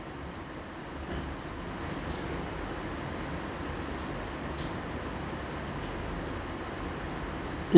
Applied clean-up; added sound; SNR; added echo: none; none; none; none.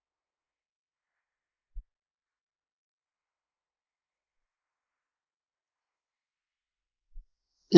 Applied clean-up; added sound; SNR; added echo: neural mask model Resemble Enhance denoiser.